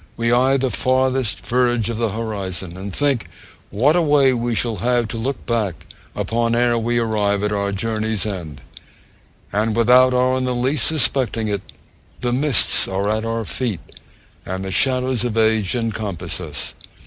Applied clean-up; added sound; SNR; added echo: none; none; none; none.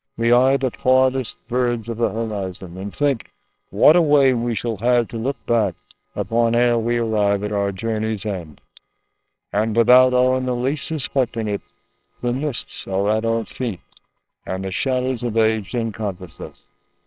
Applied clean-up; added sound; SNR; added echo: neural separator model SepFormer WHAMR!.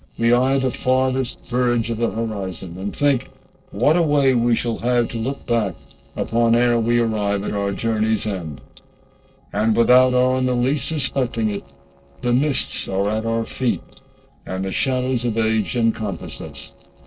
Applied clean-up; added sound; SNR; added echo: neural separator model SepFormer DNS4.